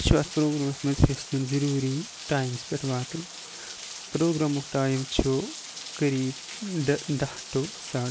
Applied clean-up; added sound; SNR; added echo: none; Rain; 13 dB; none.